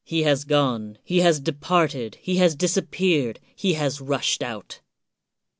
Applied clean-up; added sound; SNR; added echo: none; none; none; none.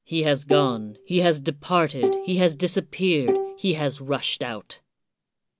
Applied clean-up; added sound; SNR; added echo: none; Bowed string instrument; 4 dB; none.